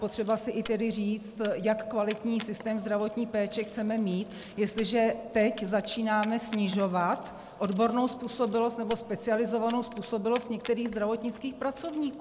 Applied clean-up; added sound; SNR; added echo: none; Keys jangling; 19 dB; none.